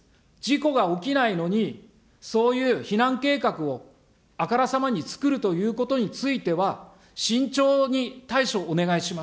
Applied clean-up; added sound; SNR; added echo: none; none; none; none.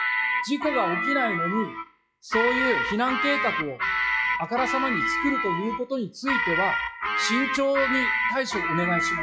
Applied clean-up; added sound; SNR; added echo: classical method log-MMSE.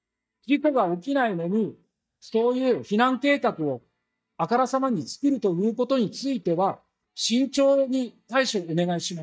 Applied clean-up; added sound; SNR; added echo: neural mask model DeepFilterNet 3.